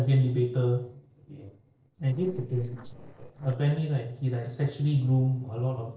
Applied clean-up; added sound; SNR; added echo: neural separator model SepFormer DNS4.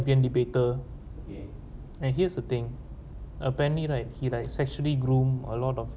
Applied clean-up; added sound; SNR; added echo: none; none; none; none.